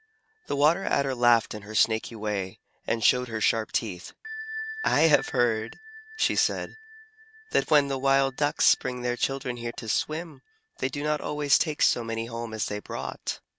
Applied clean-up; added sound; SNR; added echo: none; Bell; 18 dB; none.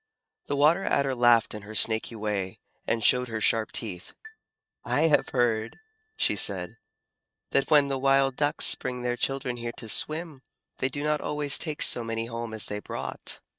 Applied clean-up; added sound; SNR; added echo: neural mask model RNNoise.